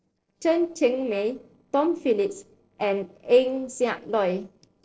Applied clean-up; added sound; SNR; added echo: neural separator model SepFormer DNS4.